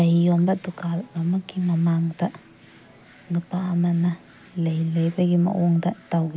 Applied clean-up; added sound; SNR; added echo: none; none; none; none.